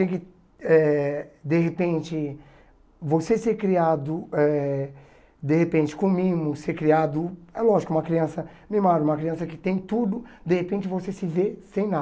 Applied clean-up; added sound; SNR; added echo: none; none; none; none.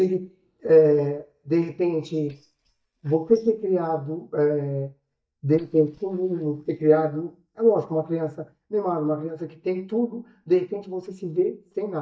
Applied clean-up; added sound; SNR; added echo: neural mask model DeepFilterNet 3.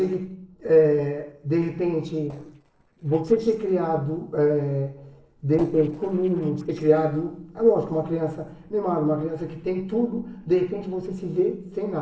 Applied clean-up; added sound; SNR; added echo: neural separator model SepFormer DNS4.